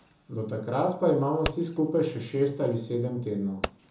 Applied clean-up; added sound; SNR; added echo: none; Fireworks; 13 dB; reverberation time 1.0 s.